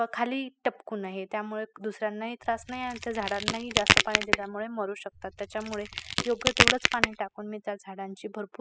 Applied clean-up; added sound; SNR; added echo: classical method spectral subtraction.